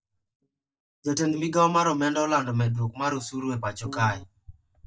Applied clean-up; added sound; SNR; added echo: neural mask model DeepFilterNet 3.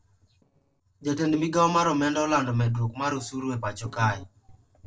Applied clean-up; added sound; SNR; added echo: neural separator model SepFormer DNS4.